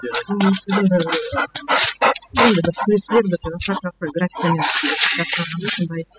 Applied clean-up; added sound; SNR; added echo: classical method spectral subtraction.